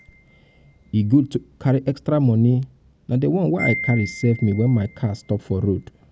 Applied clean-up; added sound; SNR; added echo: none; Wind chime; 15 dB; none.